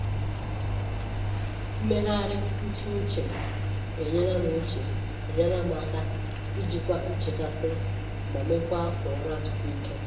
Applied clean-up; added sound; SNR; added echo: none; Engine; -2 dB; reverberation time 0.8 s.